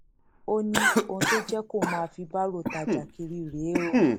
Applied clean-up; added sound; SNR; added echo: neural mask model Resemble Enhance denoiser.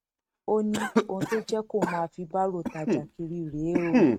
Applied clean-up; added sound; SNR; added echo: neural mask model RNNoise.